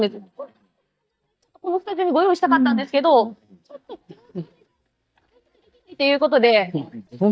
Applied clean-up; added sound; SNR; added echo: neural mask model DeepFilterNet 3.